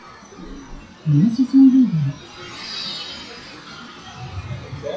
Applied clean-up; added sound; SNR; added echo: classical method WPE with log-MMSE.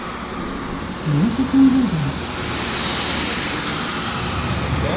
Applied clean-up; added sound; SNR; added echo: none; Aircraft; 3 dB; reverberation time 0.5 s.